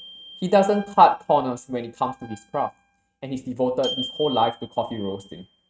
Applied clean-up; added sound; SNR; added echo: neural mask model RNNoise.